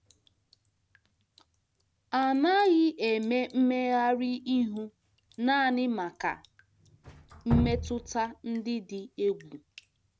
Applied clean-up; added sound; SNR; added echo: none; Drip; 12 dB; none.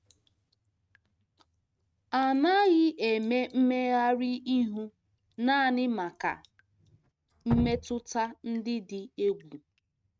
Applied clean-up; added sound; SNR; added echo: neural mask model RNNoise.